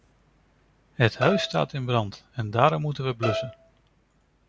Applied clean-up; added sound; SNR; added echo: none; Bowed string instrument; 6 dB; none.